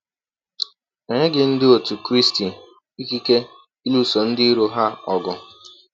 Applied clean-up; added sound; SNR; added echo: none; none; none; none.